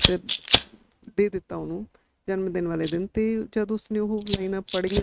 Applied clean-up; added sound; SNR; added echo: neural mask model RNNoise.